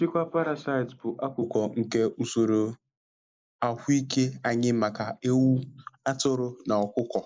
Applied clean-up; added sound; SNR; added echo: neural mask model Resemble Enhance denoiser.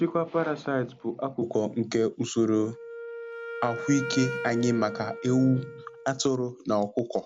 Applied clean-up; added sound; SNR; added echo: none; Wind instrument, woodwind instrument; 12 dB; none.